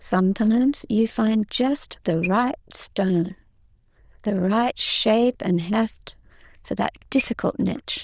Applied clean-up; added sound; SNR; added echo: neural diffusion model UNIVERSE++.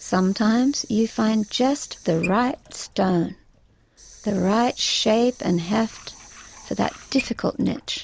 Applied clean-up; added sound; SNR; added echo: none; Tools + Sink (filling or washing) / Water tap, faucet; 19 dB; none.